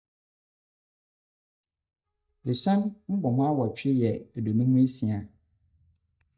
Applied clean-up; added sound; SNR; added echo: neural mask model DeepFilterNet 3.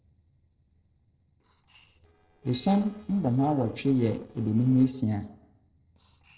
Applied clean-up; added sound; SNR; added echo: neural separator model SepFormer DNS4.